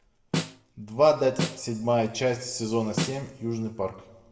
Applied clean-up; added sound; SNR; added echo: none; Snare drum; 7 dB; reverberation time 0.9 s.